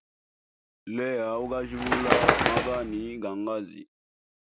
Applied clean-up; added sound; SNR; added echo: none; Bird; -4 dB; none.